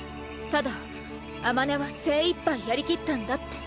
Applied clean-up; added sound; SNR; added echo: none; Frog; 20 dB; none.